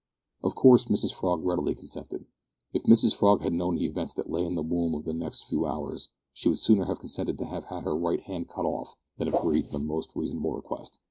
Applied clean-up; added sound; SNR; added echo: neural mask model Resemble Enhance denoiser.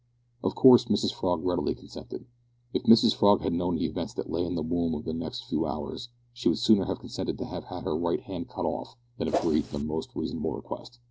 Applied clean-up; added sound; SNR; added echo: neural separator model SepFormer DNS4.